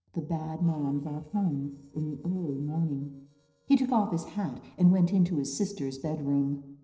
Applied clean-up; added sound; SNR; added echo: neural separator model SepFormer DNS4.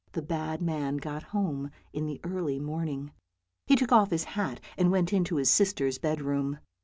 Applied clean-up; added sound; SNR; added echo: none; none; none; none.